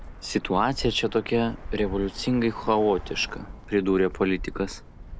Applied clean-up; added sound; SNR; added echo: none; Bird; 12 dB; none.